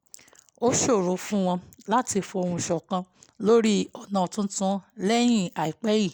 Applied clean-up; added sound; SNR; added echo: none; none; none; none.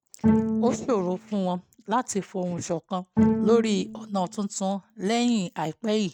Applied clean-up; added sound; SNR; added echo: neural mask model RNNoise.